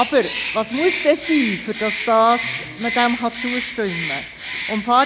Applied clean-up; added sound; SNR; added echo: none; Bird; 6 dB; none.